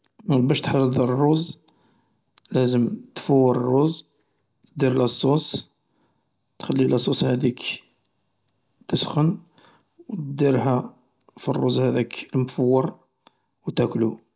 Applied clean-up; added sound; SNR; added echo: none; none; none; none.